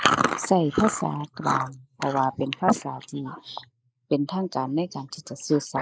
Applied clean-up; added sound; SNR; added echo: neural mask model Resemble Enhance denoiser.